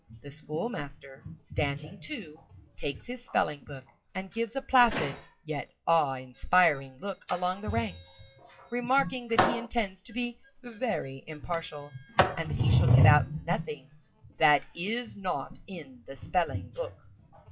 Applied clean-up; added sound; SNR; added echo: classical method WPE with log-MMSE.